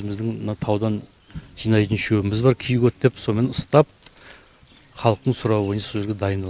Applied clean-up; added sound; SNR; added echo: none; none; none; none.